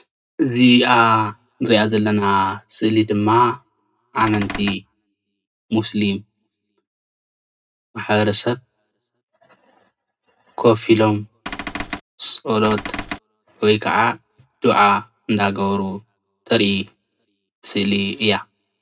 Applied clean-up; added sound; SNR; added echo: none; Cupboard open or close / Door; 8 dB; reverberation time 0.2 s.